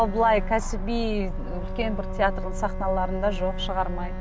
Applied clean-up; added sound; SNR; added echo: none; Bowed string instrument; 13 dB; none.